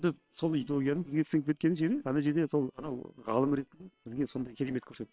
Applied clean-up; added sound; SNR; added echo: neural separator model SepFormer WHAM!.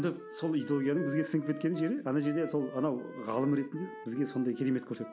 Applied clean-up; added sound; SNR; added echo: none; Wind instrument, woodwind instrument; 15 dB; none.